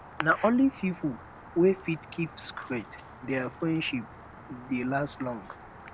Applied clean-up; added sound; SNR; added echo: none; Coin (dropping) + Rain; 17 dB; none.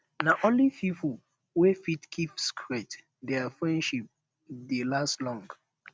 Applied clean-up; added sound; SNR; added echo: none; none; none; none.